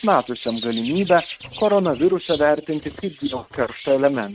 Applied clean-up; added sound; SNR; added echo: neural mask model RNNoise.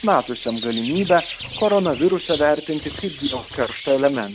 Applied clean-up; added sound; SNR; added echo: none; Bird; 11 dB; none.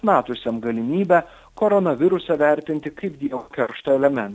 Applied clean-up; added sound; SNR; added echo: none; none; none; none.